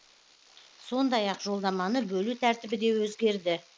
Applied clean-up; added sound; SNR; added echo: neural mask model Resemble Enhance denoiser.